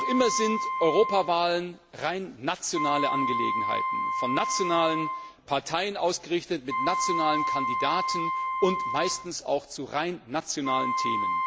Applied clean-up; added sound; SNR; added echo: none; Wind instrument, woodwind instrument; 2 dB; none.